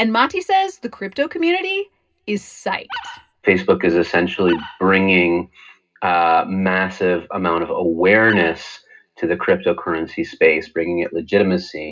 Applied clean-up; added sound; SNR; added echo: none; Animal; 15 dB; reverberation time 0.2 s.